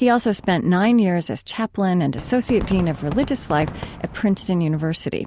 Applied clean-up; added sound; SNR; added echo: none; Fireworks; 15 dB; none.